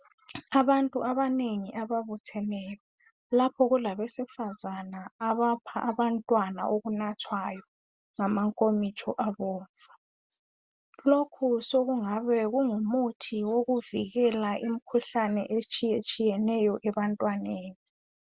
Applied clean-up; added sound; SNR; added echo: none; none; none; none.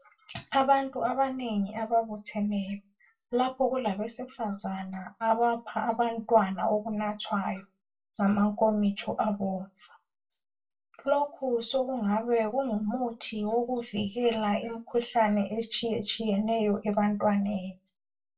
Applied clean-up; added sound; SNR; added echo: none; none; none; reverberation time 0.2 s.